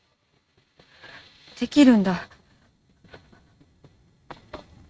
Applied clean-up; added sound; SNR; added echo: neural mask model RNNoise.